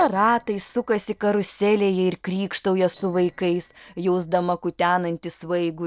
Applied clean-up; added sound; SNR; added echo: neural separator model SepFormer DNS4.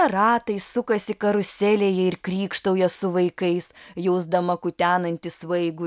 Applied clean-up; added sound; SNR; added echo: none; none; none; none.